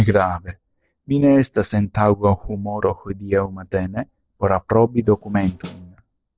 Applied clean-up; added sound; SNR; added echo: neural separator model SepFormer DNS4.